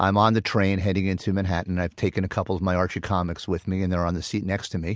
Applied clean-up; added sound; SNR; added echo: none; none; none; none.